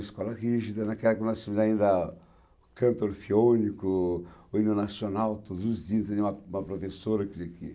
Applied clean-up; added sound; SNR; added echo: none; none; none; none.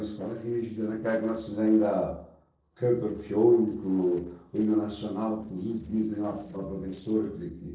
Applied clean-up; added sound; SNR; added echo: neural separator model SepFormer DNS4.